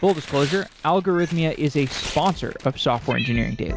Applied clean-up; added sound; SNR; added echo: none; Cat + Tearing; 13 dB; none.